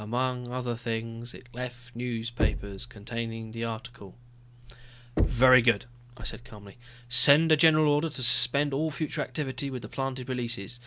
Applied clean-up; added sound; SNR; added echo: none; Knock; 6 dB; none.